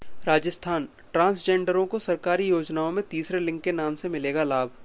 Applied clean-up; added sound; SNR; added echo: none; none; none; none.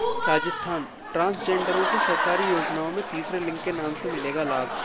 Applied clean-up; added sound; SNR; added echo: none; Applause / Crowd; 1 dB; none.